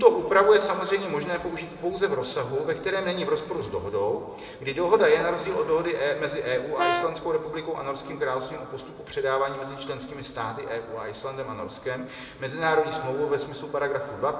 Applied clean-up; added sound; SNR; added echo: none; Brass instrument; 3 dB; reverberation time 1.8 s.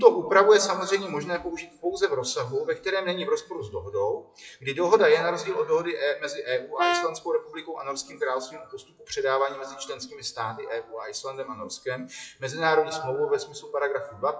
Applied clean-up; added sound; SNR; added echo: classical method WPE with log-MMSE.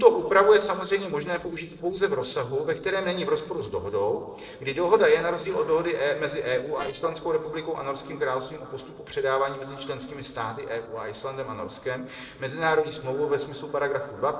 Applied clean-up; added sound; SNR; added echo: neural separator model SepFormer DNS4.